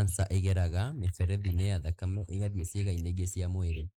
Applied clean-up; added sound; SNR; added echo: neural mask model Resemble Enhance denoiser.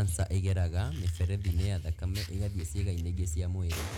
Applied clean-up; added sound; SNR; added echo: none; Fire; 18 dB; none.